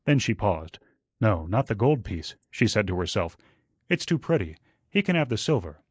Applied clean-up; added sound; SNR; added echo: neural mask model Resemble Enhance denoiser.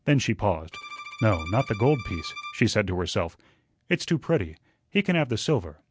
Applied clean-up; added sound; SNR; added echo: none; Bowed string instrument; 14 dB; none.